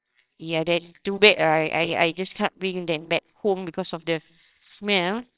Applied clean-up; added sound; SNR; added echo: neural separator model SepFormer WHAMR!.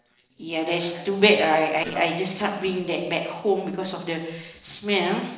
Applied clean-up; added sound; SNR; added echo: neural separator model SepFormer DNS4.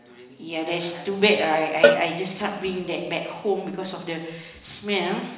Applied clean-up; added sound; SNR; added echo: none; Cowbell; 1 dB; reverberation time 1.0 s.